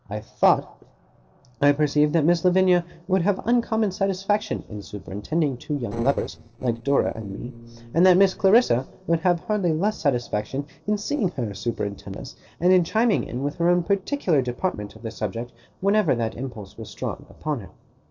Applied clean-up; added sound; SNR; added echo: neural separator model SepFormer DNS4.